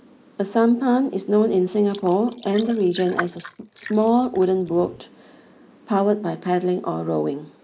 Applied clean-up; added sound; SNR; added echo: neural mask model Resemble Enhance denoiser.